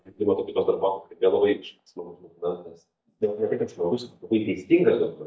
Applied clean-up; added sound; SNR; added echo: neural mask model DeepFilterNet 3.